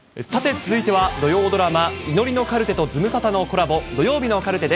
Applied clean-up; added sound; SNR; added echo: none; none; none; none.